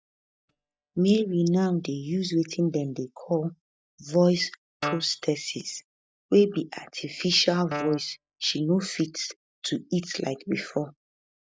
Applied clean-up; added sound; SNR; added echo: neural mask model DeepFilterNet 3.